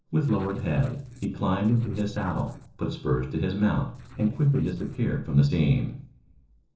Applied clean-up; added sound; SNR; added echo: neural separator model SepFormer DNS4.